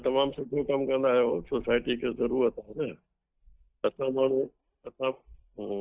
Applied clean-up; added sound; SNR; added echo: neural mask model DeepFilterNet 3.